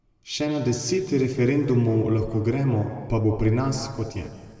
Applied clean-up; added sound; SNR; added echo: none; none; none; reverberation time 1.7 s.